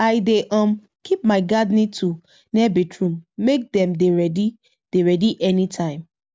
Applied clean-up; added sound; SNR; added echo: none; none; none; none.